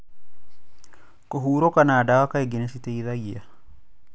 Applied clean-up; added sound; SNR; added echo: none; none; none; none.